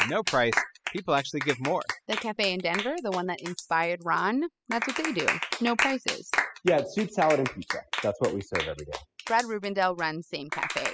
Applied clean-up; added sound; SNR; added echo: classical method spectral subtraction.